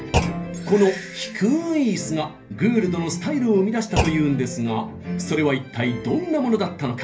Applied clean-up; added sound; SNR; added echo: none; Thump, thud; 8 dB; reverberation time 0.3 s.